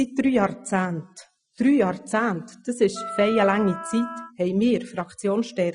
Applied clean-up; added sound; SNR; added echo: classical method Wiener filter.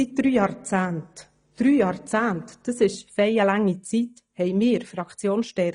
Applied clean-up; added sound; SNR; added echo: neural mask model DeepFilterNet 3.